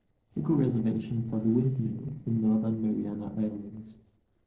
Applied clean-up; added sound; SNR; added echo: neural separator model SepFormer DNS4.